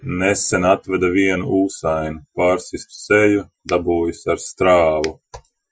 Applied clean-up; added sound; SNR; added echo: classical method Wiener filter.